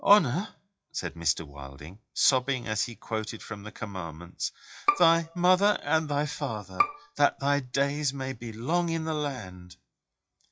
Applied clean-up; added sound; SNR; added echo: classical method WPE with log-MMSE.